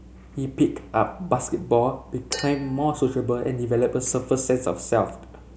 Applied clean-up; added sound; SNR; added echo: none; Chink, clink; 16 dB; none.